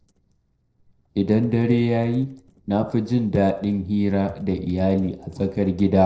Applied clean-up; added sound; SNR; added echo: neural separator model SepFormer DNS4.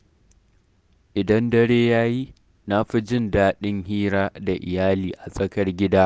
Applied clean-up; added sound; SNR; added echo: none; none; none; none.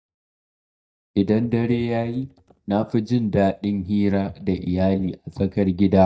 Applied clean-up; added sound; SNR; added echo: neural mask model DeepFilterNet 3.